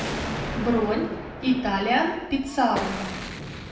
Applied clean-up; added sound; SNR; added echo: none; Explosion; 7 dB; reverberation time 0.9 s.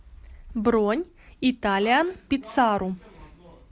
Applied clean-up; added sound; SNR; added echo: none; none; none; none.